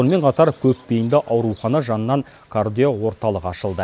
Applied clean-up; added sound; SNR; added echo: none; none; none; none.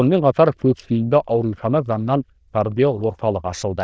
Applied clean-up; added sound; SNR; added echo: neural diffusion model UNIVERSE++.